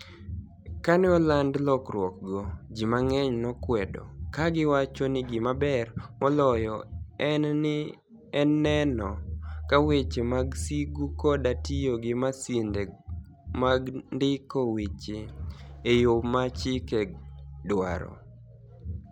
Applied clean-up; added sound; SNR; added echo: none; none; none; none.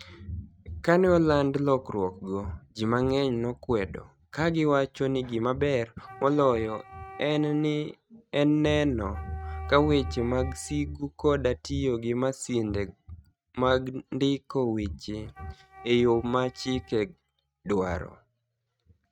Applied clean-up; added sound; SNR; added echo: neural mask model RNNoise.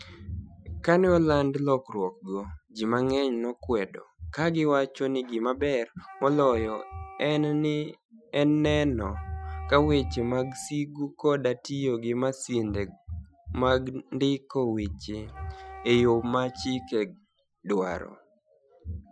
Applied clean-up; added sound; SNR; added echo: classical method Wiener filter.